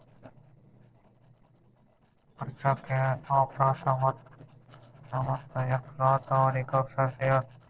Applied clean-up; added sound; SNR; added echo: neural separator model SepFormer DNS4.